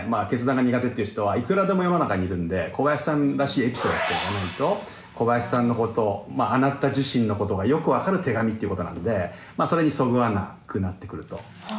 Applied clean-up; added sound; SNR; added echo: none; none; none; none.